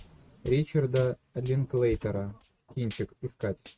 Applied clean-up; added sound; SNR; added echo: neural mask model RNNoise.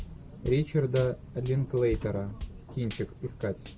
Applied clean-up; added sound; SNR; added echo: none; Drum / Drum kit; 13 dB; none.